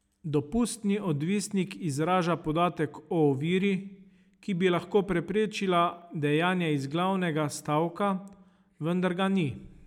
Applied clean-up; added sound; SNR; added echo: none; none; none; none.